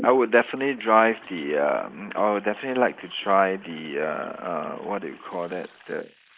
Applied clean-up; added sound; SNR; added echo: neural mask model Resemble Enhance denoiser.